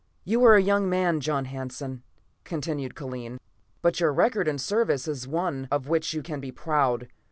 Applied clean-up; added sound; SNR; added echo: none; none; none; none.